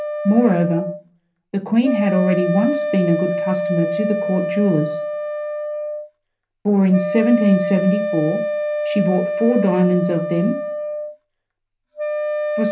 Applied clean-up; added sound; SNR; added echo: none; Wind instrument, woodwind instrument; 4 dB; reverberation time 0.3 s.